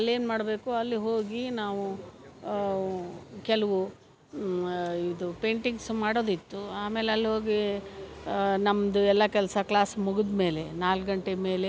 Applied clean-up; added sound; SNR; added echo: none; none; none; none.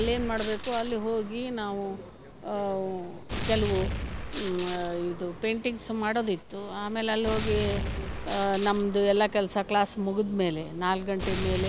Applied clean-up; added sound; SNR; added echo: none; Gunshot, gunfire; 7 dB; none.